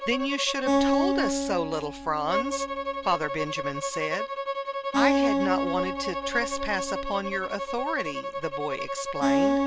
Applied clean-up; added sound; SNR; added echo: none; Bowed string instrument + Acoustic guitar; -3 dB; none.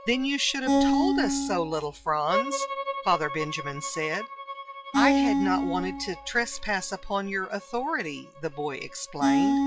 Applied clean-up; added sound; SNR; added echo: classical method log-MMSE.